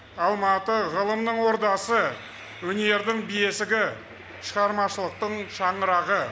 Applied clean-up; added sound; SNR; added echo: none; Train; 19 dB; none.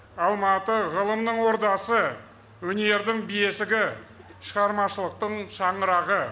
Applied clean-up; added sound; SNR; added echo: none; none; none; none.